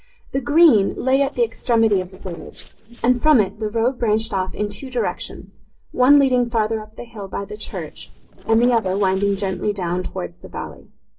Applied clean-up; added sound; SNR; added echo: neural separator model SepFormer DNS4.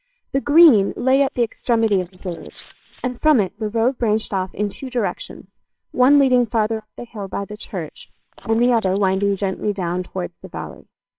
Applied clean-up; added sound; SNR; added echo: neural separator model SepFormer WHAMR!.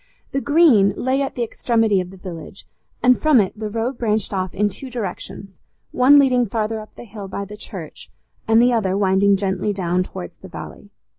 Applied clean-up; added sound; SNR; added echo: none; none; none; none.